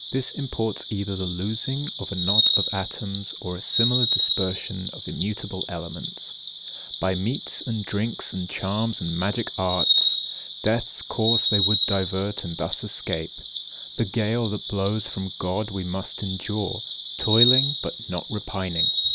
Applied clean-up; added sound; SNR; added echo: none; Bird vocalization, bird call, bird song; -1 dB; none.